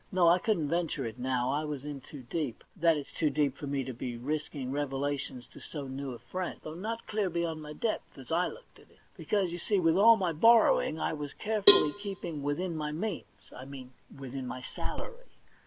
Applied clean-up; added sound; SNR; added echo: none; Cowbell; -4 dB; none.